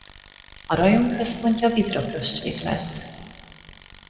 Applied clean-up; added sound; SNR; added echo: none; Tools; 20 dB; reverberation time 2.0 s.